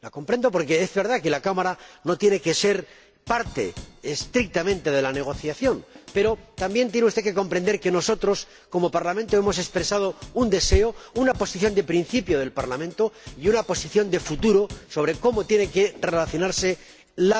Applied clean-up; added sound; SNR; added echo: none; Drum / Drum kit; 17 dB; none.